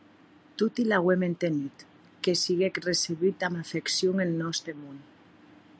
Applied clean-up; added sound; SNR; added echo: none; none; none; none.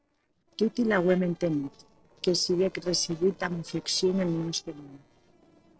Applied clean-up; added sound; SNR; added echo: neural separator model SepFormer DNS4.